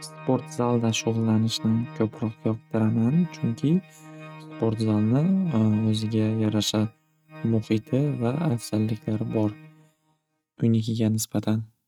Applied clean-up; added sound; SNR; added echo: neural mask model RNNoise.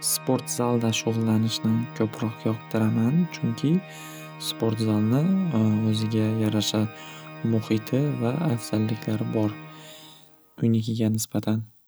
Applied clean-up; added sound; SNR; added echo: none; Organ; 17 dB; none.